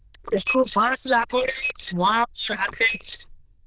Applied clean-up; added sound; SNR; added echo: neural diffusion model UNIVERSE++.